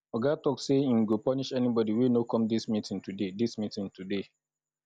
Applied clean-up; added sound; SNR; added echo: none; none; none; none.